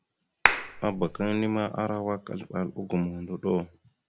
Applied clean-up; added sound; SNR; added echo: none; Clapping; -1 dB; none.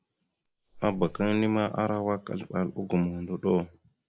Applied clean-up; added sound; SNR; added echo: neural mask model Resemble Enhance denoiser.